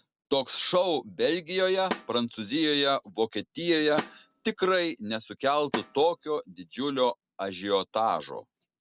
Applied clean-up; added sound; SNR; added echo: none; Snare drum; 12 dB; none.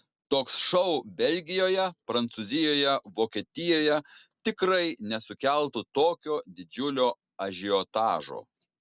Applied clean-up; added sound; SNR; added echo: none; none; none; none.